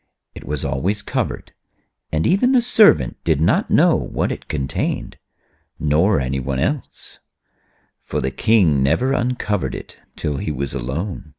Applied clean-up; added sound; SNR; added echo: none; none; none; none.